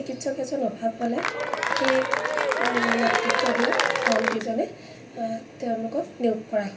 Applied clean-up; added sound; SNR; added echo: none; Applause / Cheering; -3 dB; reverberation time 0.3 s.